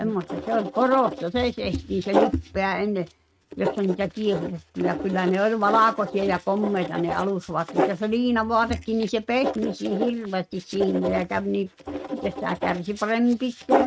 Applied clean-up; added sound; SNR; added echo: neural mask model RNNoise.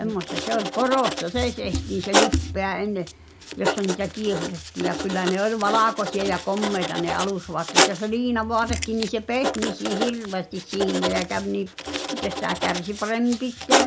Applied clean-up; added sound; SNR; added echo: none; Writing; 3 dB; none.